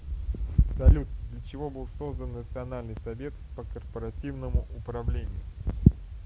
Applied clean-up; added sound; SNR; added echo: none; none; none; none.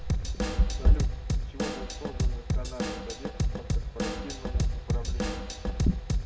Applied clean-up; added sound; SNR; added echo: none; Drum / Drum kit; 0 dB; reverberation time 0.2 s.